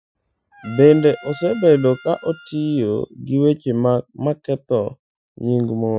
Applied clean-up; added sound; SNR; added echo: classical method Wiener filter.